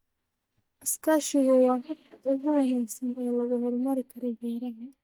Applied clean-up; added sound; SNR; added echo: neural mask model DeepFilterNet 3.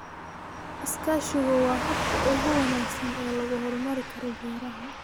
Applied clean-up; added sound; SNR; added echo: none; Car passing by / Truck; 3 dB; none.